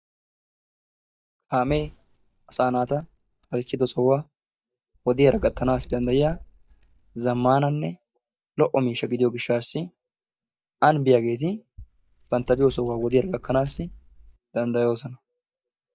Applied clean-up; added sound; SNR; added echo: neural mask model DeepFilterNet 3.